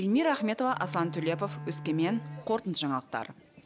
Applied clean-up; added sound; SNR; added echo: none; Bowed string instrument; 11 dB; none.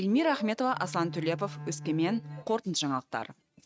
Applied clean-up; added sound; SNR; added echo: neural mask model RNNoise.